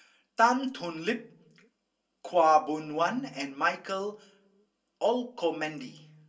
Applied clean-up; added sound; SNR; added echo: none; none; none; reverberation time 0.2 s.